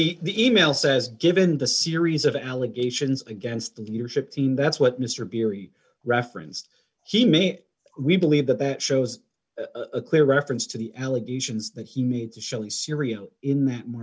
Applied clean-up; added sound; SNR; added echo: none; none; none; none.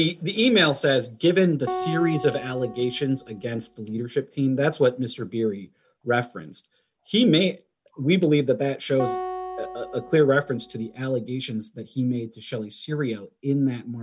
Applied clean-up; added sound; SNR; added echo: none; Acoustic guitar; 11 dB; none.